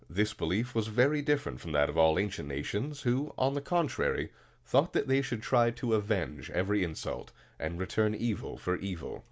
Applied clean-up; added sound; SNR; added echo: none; none; none; none.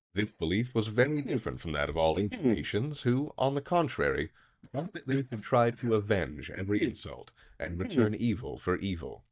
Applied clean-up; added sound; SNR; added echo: neural mask model DeepFilterNet 3.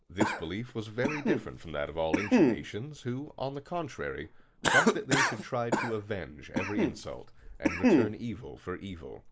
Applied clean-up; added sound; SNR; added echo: neural mask model Resemble Enhance denoiser.